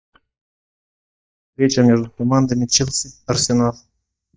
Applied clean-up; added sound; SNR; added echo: neural mask model DeepFilterNet 3.